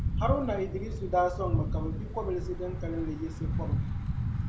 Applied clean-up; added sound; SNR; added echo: none; Thunder / Bicycle; -2 dB; none.